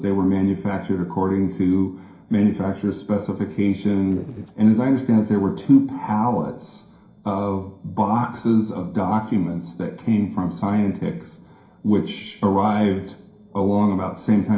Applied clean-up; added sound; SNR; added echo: neural separator model SepFormer DNS4.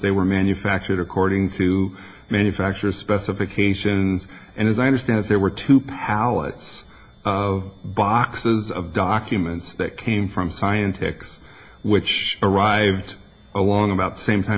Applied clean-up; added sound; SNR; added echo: none; none; none; none.